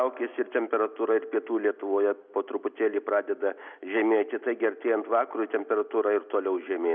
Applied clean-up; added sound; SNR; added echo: none; none; none; none.